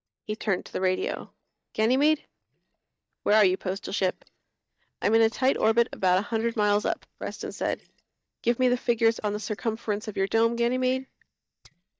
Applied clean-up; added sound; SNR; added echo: neural mask model DeepFilterNet 3.